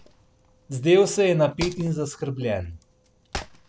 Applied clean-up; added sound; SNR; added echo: none; Wood; 16 dB; none.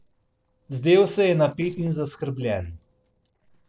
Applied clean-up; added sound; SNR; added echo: neural separator model SepFormer DNS4.